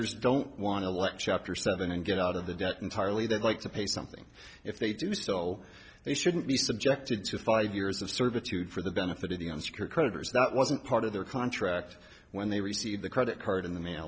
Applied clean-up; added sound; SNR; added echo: none; none; none; none.